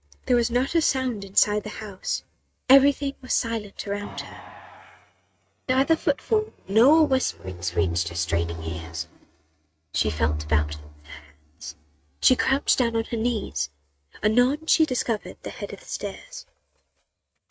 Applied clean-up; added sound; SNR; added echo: neural mask model RNNoise.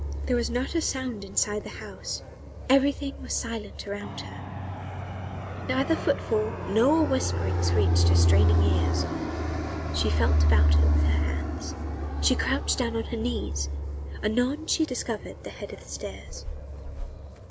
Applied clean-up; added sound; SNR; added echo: none; Fixed-wing aircraft, airplane; -3 dB; none.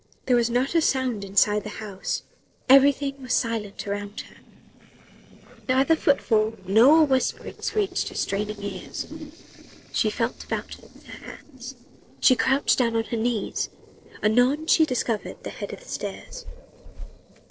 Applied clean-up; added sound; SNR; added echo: neural separator model SepFormer DNS4.